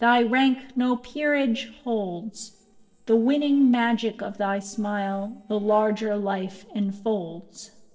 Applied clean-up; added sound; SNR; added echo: neural separator model SepFormer DNS4.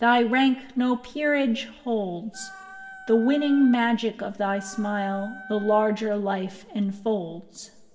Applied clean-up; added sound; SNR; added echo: none; Wind instrument, woodwind instrument; 18 dB; reverberation time 2.0 s.